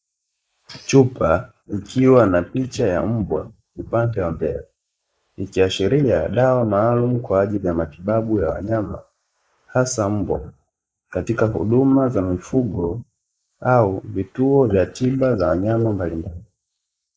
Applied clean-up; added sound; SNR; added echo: neural mask model Resemble Enhance denoiser.